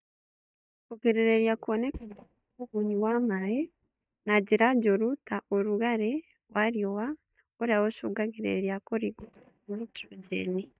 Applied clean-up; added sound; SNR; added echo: neural mask model DeepFilterNet 3.